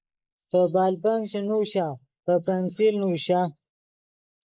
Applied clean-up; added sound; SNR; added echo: neural mask model Resemble Enhance denoiser.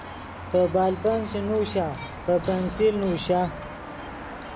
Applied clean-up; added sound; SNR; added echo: none; Car passing by / Traffic noise, roadway noise / Engine; 11 dB; none.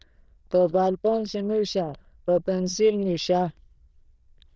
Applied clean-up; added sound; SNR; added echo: neural diffusion model UNIVERSE++.